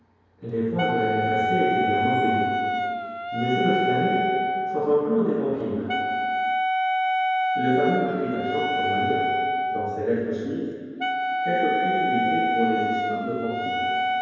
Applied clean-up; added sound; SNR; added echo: none; Wind instrument, woodwind instrument; -1 dB; reverberation time 2.2 s.